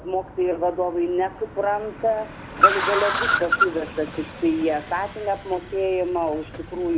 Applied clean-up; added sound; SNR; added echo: none; Car; 3 dB; none.